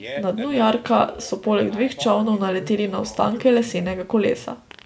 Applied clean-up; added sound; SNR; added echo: none; Fart; 17 dB; none.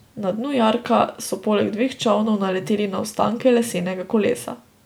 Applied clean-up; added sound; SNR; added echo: none; none; none; none.